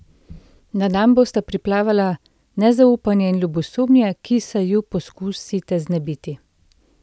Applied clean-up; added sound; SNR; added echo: none; none; none; none.